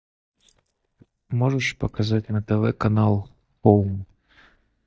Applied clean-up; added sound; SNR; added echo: neural mask model DeepFilterNet 3.